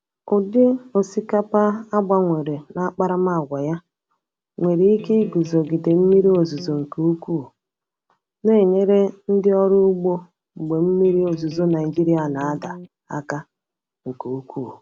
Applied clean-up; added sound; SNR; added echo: none; Electric guitar; 15 dB; none.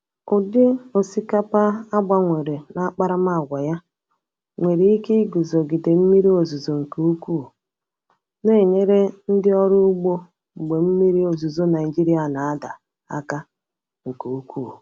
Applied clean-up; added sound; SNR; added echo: none; none; none; none.